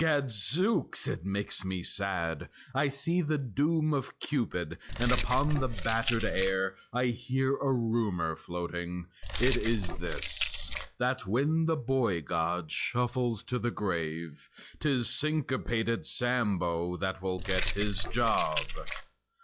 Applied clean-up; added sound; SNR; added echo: classical method log-MMSE.